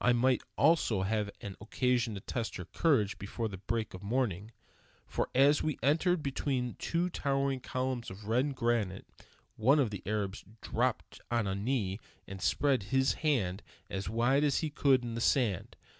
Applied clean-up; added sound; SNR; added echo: none; none; none; none.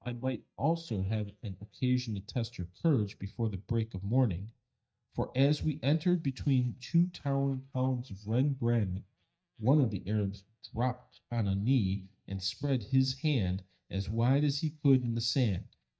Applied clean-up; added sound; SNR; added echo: neural mask model DeepFilterNet 3.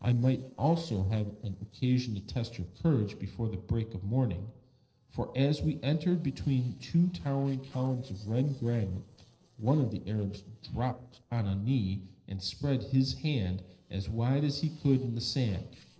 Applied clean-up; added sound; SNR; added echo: neural separator model SepFormer DNS4.